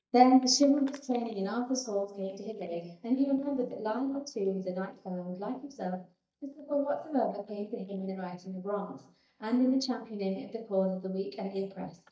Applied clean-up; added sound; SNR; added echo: neural mask model DeepFilterNet 3.